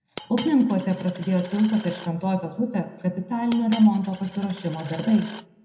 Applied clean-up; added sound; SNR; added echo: none; Coin (dropping); 17 dB; reverberation time 0.7 s.